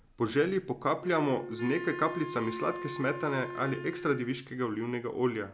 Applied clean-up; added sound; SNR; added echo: none; Wind instrument, woodwind instrument; 9 dB; none.